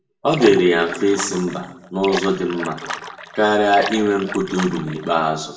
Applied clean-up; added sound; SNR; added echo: none; Splash, splatter; 11 dB; reverberation time 0.6 s.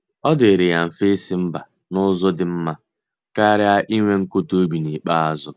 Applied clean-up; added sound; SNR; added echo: none; none; none; none.